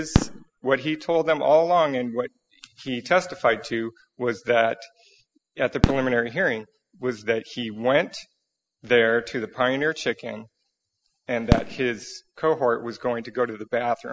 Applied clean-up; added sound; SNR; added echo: classical method spectral subtraction.